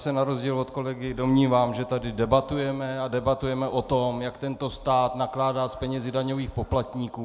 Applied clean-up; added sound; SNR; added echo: none; none; none; none.